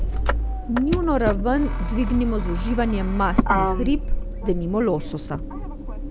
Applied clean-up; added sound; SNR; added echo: none; Motor vehicle (road); 0 dB; none.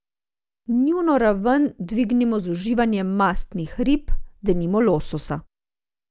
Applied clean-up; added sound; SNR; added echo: none; none; none; none.